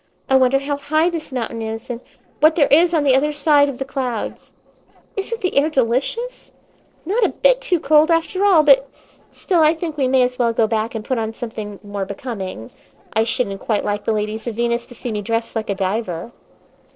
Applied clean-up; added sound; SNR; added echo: neural separator model SepFormer DNS4.